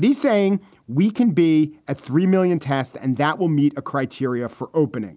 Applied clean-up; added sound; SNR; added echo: none; none; none; none.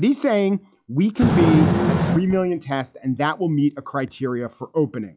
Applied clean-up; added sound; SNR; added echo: classical method log-MMSE.